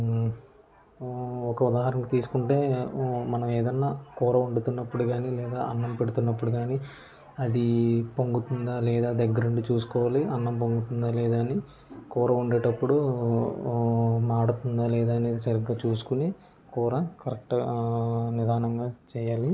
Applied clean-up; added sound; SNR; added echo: none; none; none; none.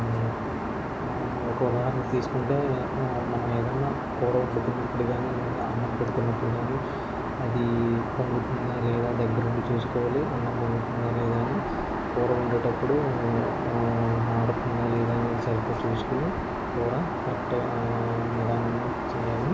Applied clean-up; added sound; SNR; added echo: none; Aircraft; 2 dB; none.